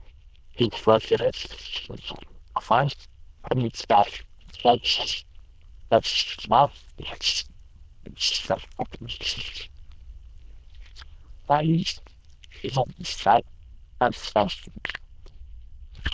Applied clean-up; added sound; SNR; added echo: neural diffusion model UNIVERSE++.